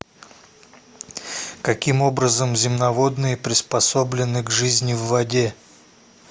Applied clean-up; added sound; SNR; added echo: none; none; none; none.